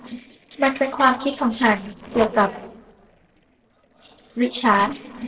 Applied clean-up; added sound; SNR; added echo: neural separator model SepFormer DNS4.